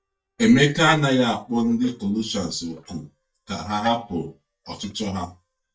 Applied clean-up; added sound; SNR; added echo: neural mask model DeepFilterNet 3.